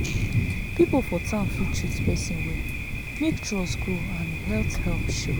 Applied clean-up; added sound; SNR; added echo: none; Thunder; -2 dB; none.